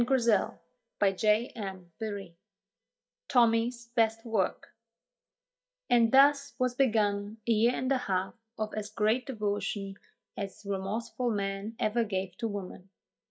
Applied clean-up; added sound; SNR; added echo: neural mask model DeepFilterNet 3.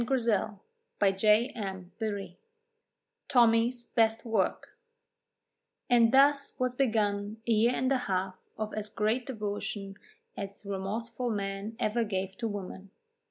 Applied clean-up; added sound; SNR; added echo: none; none; none; none.